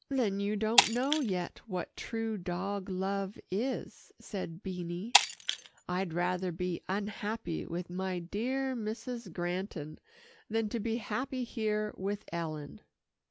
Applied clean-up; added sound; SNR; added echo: none; Shatter; 0 dB; none.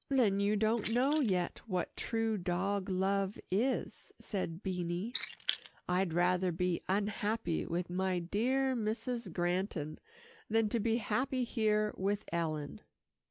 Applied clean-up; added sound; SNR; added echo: neural mask model Resemble Enhance denoiser.